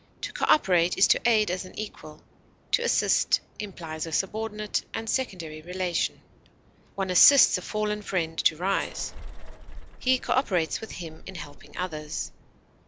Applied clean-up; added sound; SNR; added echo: none; Bus / Engine; 11 dB; none.